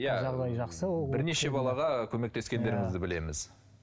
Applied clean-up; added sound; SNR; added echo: none; none; none; none.